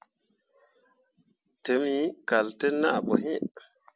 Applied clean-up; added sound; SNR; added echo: none; none; none; none.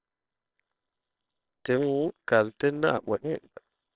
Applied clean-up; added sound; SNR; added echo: neural separator model SepFormer WHAMR!.